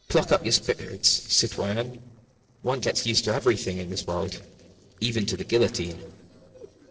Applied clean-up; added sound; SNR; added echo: neural separator model SepFormer DNS4.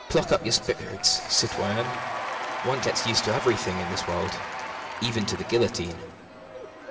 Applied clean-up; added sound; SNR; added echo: none; Applause / Crowd / Cheering; 6 dB; reverberation time 1.6 s.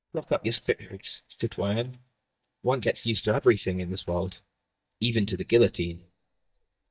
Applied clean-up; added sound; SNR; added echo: neural mask model DeepFilterNet 3.